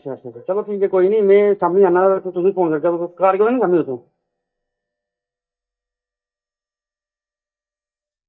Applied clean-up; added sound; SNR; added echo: neural mask model DeepFilterNet 3.